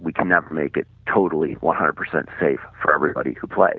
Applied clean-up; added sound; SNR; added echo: none; none; none; none.